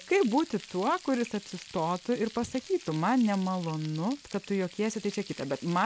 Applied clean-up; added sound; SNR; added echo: none; Frying (food); 18 dB; none.